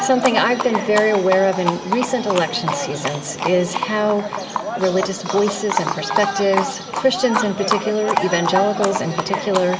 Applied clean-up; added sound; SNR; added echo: none; Livestock, farm animals, working animals; 4 dB; reverberation time 2.3 s.